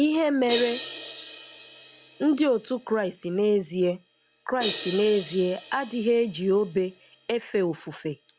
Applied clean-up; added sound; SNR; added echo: none; Crash cymbal; 15 dB; none.